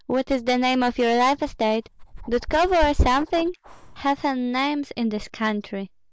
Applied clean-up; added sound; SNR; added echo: neural mask model Resemble Enhance denoiser.